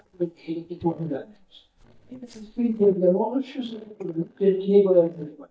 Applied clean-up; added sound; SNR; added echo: neural mask model DeepFilterNet 3.